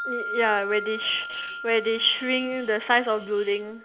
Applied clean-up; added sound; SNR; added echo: none; Wind chime; 10 dB; none.